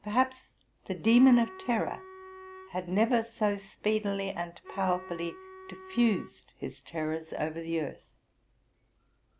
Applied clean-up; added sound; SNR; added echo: none; Wind instrument, woodwind instrument; 18 dB; none.